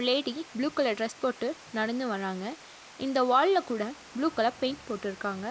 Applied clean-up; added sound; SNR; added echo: none; Water; 20 dB; none.